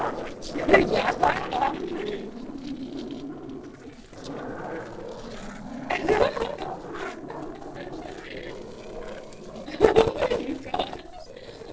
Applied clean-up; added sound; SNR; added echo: neural separator model SepFormer DNS4.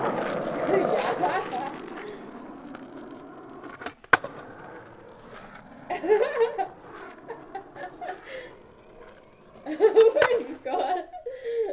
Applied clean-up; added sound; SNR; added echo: none; Skateboard; 5 dB; reverberation time 0.3 s.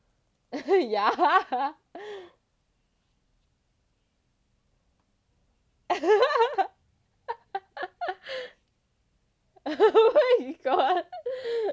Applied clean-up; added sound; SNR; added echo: none; none; none; none.